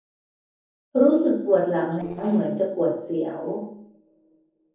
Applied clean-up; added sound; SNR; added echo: neural separator model SepFormer DNS4.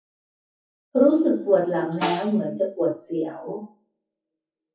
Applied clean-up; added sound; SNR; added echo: classical method WPE with log-MMSE.